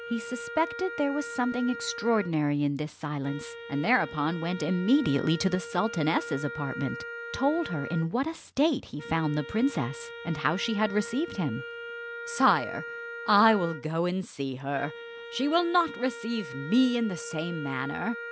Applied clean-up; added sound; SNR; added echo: none; Wind instrument, woodwind instrument; 12 dB; none.